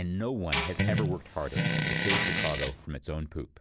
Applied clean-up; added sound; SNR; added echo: none; Tambourine + Fart; -4 dB; none.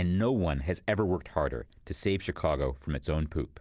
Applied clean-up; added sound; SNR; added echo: none; none; none; none.